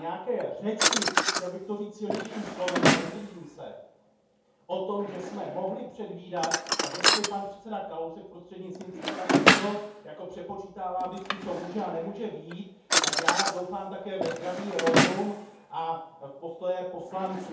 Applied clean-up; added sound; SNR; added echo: none; Drawer open or close; -4 dB; reverberation time 0.7 s.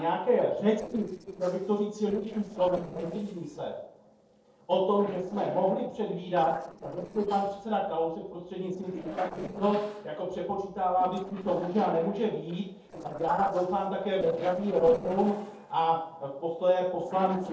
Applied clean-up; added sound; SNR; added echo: neural separator model SepFormer DNS4.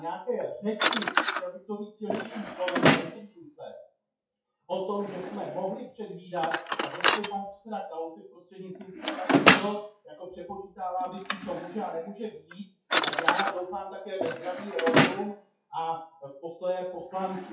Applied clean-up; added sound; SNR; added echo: classical method WPE with log-MMSE.